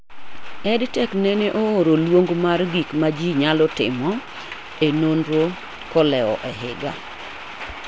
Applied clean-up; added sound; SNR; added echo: none; none; none; none.